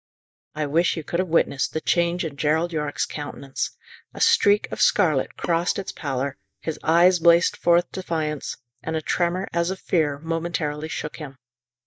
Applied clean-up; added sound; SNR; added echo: neural mask model DeepFilterNet 3.